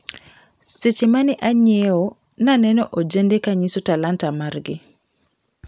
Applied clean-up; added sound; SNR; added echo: none; none; none; none.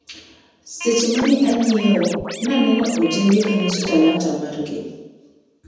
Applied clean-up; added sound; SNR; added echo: none; Scratching (performance technique); 11 dB; reverberation time 1.1 s.